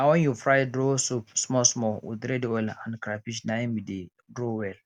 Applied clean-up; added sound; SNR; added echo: none; none; none; none.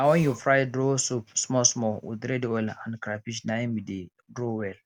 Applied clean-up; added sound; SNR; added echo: none; Burping, eructation; 16 dB; none.